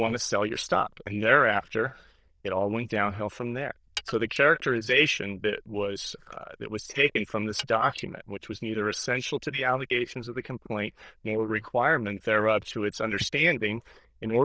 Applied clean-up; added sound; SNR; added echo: neural diffusion model UNIVERSE++.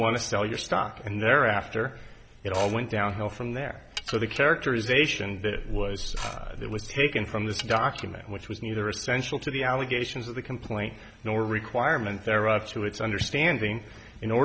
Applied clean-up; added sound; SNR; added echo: none; Dishes, pots, and pans / Glass; 15 dB; none.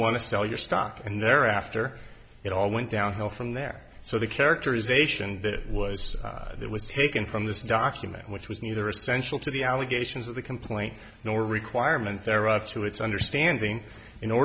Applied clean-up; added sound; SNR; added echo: none; none; none; none.